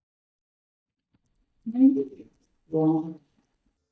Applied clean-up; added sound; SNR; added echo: neural mask model DeepFilterNet 3.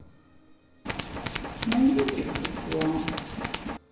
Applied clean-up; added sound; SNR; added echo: none; Tools; 1 dB; reverberation time 1.0 s.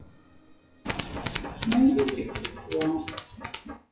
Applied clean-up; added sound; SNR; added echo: classical method WPE with log-MMSE.